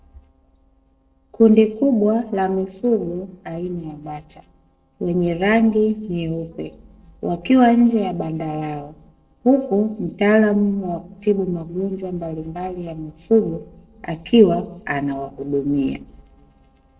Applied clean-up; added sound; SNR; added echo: neural separator model SepFormer DNS4.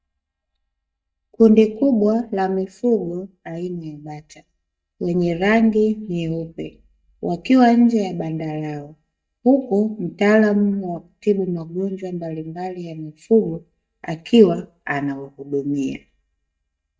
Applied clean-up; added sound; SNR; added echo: neural mask model DeepFilterNet 3.